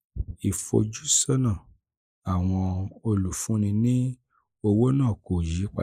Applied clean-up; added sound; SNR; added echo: neural mask model Resemble Enhance denoiser.